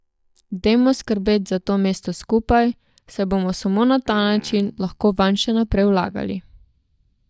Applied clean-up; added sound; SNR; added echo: neural mask model DeepFilterNet 3.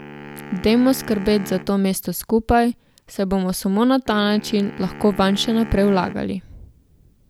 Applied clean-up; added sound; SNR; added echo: none; Wind instrument, woodwind instrument; 17 dB; none.